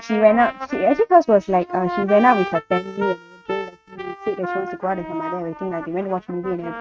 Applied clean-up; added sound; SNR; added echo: neural mask model RNNoise.